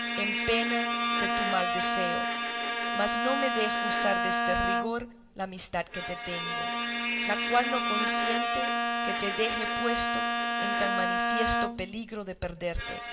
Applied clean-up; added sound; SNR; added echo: none; Bowed string instrument; -4 dB; reverberation time 1.0 s.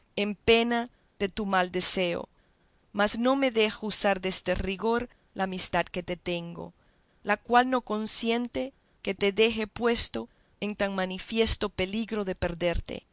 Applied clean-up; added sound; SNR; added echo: none; none; none; none.